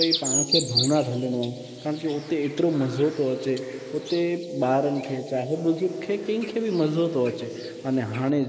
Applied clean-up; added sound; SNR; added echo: neural mask model Resemble Enhance denoiser.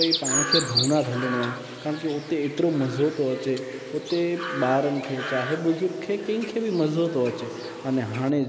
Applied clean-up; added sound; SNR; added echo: none; Chirp, tweet; 7 dB; none.